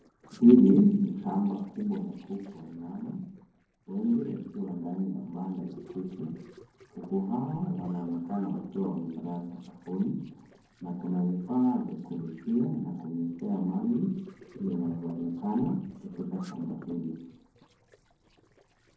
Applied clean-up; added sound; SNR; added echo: neural separator model SepFormer DNS4.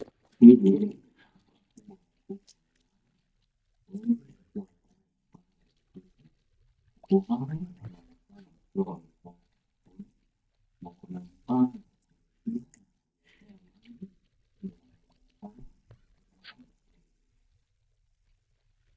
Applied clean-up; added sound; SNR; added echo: neural mask model DeepFilterNet 3.